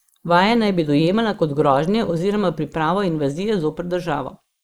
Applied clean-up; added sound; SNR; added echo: neural mask model Resemble Enhance denoiser.